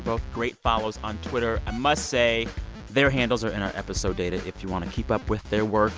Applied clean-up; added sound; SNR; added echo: none; none; none; none.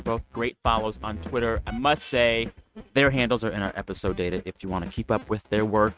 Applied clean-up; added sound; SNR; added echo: neural mask model RNNoise.